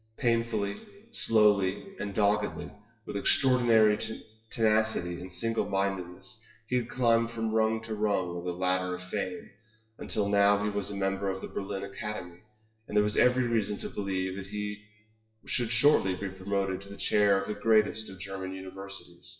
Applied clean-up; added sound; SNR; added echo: classical method WPE with log-MMSE.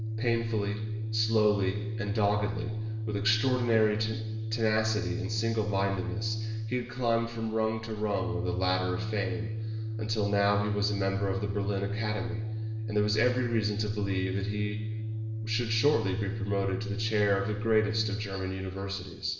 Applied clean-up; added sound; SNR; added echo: none; Organ; 3 dB; reverberation time 1.3 s.